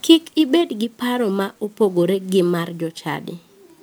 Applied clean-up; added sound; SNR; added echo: none; none; none; none.